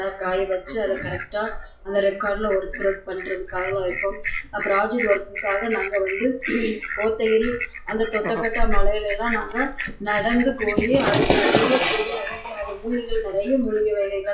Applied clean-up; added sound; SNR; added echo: classical method WPE with log-MMSE.